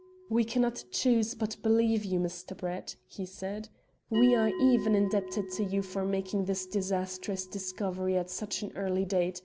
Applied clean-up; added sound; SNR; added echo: none; Bell; 14 dB; none.